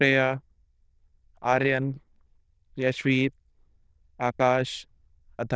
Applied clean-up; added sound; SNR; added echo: neural diffusion model UNIVERSE++.